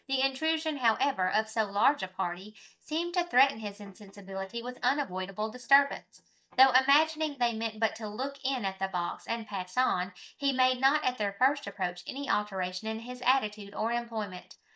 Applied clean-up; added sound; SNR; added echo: neural mask model DeepFilterNet 3.